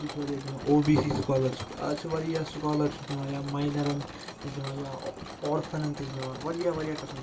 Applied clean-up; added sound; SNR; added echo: none; Mechanisms; 11 dB; reverberation time 0.2 s.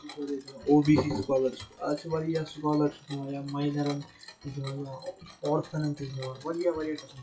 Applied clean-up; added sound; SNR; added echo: classical method WPE with log-MMSE.